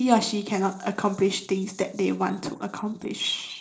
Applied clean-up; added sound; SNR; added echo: neural separator model SepFormer DNS4.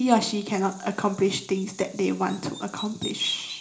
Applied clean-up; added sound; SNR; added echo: none; Bird vocalization, bird call, bird song; 17 dB; reverberation time 0.4 s.